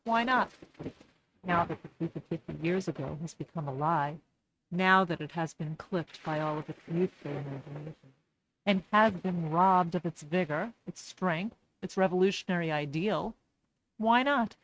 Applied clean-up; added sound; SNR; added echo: neural mask model RNNoise.